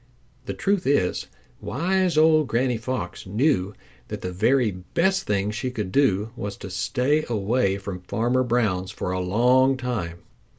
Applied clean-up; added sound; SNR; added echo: none; none; none; none.